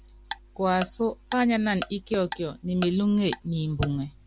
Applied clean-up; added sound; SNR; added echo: none; Tick-tock; 14 dB; none.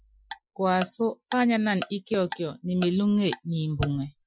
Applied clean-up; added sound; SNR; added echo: classical method Wiener filter.